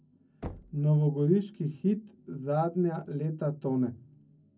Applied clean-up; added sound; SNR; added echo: none; Knock; 19 dB; reverberation time 0.3 s.